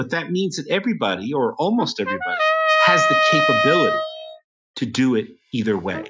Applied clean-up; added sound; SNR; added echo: classical method Wiener filter.